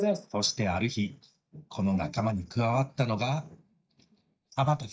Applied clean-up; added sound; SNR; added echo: neural mask model DeepFilterNet 3.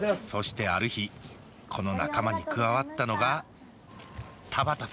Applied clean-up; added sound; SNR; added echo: none; none; none; none.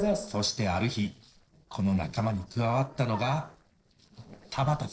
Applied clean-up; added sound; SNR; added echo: neural separator model SepFormer DNS4.